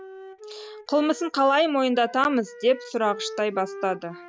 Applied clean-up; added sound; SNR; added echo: none; Wind instrument, woodwind instrument; 16 dB; none.